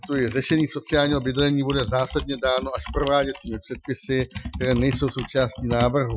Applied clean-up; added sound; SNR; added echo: classical method Wiener filter.